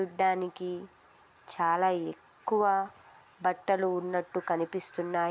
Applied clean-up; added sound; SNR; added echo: none; none; none; none.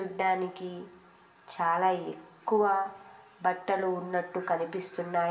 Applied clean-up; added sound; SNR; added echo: none; none; none; reverberation time 0.6 s.